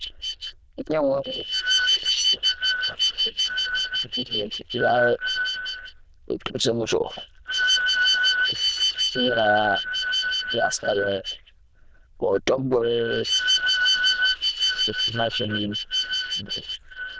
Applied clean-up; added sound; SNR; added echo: neural diffusion model UNIVERSE++.